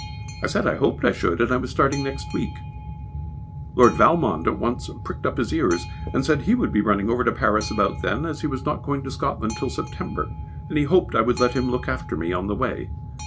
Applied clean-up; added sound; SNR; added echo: none; Boat, Water vehicle; 9 dB; none.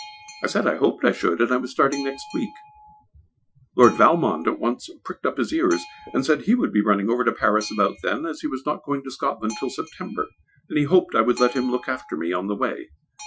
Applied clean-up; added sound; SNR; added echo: classical method Wiener filter.